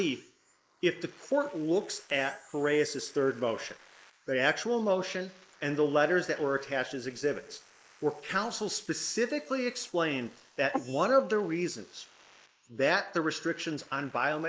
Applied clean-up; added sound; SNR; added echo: neural mask model Resemble Enhance denoiser.